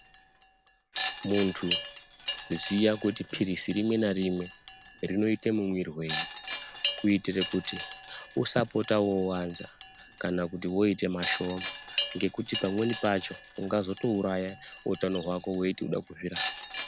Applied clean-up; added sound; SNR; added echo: none; Wind chime; 6 dB; none.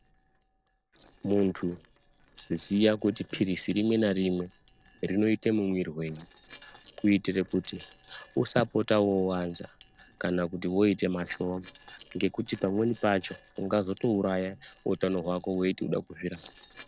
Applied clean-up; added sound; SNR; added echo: neural separator model SepFormer DNS4.